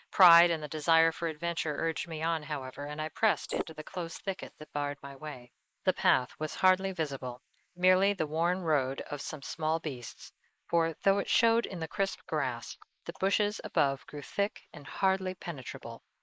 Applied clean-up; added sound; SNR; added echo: neural mask model Resemble Enhance denoiser.